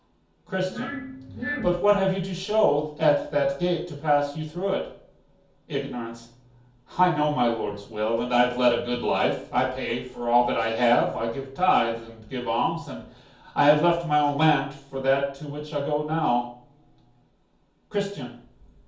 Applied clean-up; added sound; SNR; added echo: none; Glass; 7 dB; reverberation time 0.6 s.